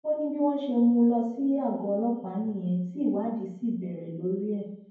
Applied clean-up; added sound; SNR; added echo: none; none; none; reverberation time 0.9 s.